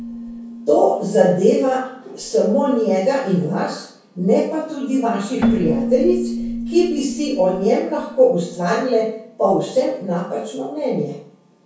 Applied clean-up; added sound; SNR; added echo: none; Keyboard (musical); 10 dB; reverberation time 0.6 s.